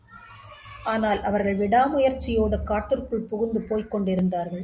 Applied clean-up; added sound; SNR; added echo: none; none; none; none.